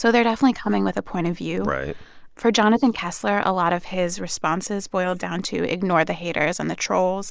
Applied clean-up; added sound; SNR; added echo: neural mask model Resemble Enhance denoiser.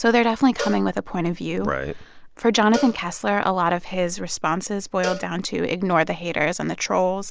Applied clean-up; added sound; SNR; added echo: none; Cowbell; 15 dB; none.